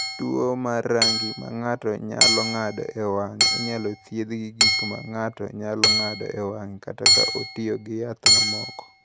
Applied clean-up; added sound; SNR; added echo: none; Hammer / Chink, clink; -4 dB; none.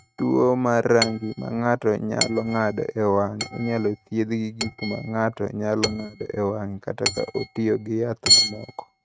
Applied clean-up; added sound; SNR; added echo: neural mask model RNNoise.